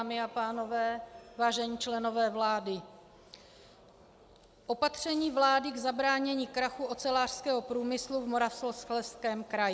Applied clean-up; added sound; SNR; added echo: none; none; none; none.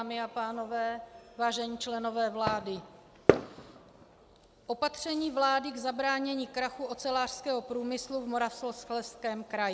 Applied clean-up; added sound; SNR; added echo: none; Fireworks; 1 dB; none.